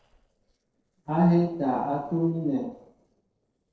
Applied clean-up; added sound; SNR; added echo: neural separator model SepFormer DNS4.